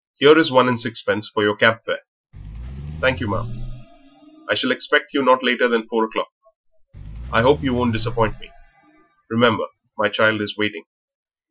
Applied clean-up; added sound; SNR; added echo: classical method Wiener filter.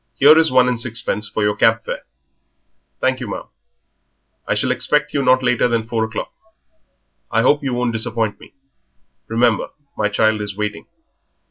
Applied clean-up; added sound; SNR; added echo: none; none; none; none.